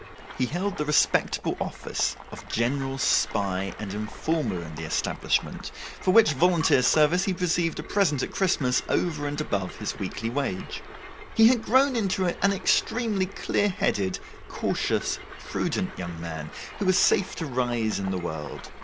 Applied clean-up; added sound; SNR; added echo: none; Train + Boiling; 14 dB; none.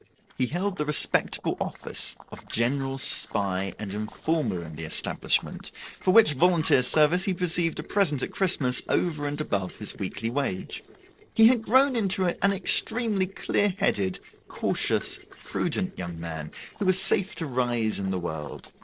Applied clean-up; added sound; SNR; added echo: neural separator model SepFormer DNS4.